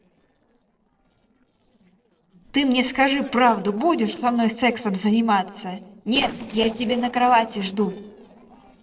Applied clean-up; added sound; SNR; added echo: neural separator model SepFormer DNS4.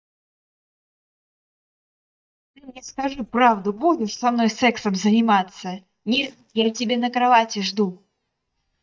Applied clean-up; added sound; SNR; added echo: neural mask model DeepFilterNet 3.